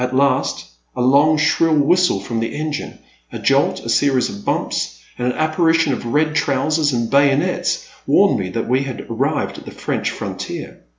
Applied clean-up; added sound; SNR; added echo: none; none; none; none.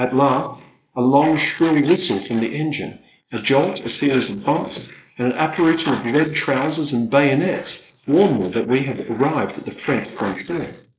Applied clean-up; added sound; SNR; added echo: neural mask model Resemble Enhance denoiser.